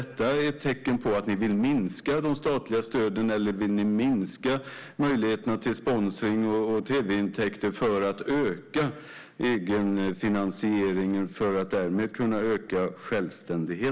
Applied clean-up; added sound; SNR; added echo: none; none; none; none.